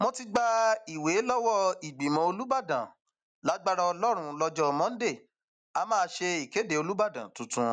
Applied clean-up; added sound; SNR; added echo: none; none; none; none.